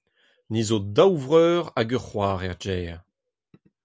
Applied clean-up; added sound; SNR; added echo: none; none; none; none.